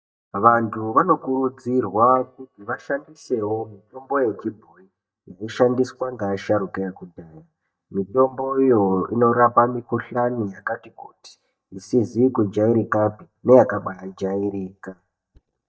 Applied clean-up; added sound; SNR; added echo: neural mask model DeepFilterNet 3.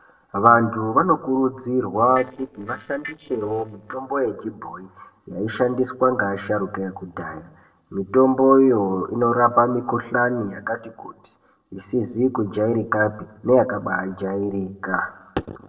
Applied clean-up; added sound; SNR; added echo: neural separator model SepFormer DNS4.